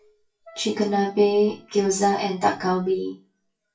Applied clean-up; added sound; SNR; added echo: classical method WPE with log-MMSE.